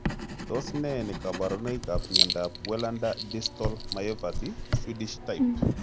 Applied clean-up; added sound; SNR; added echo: none; Writing; -1 dB; none.